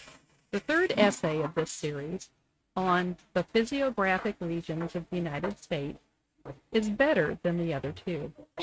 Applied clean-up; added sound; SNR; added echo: neural mask model RNNoise.